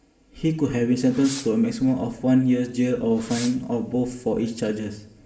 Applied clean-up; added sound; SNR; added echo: none; Fireworks; 19 dB; reverberation time 0.9 s.